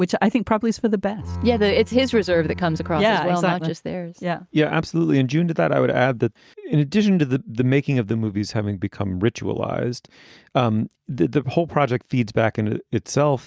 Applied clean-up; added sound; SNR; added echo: neural mask model RNNoise.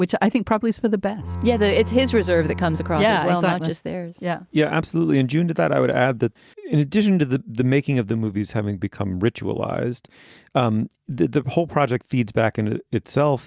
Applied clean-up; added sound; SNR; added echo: none; Bowed string instrument; 9 dB; none.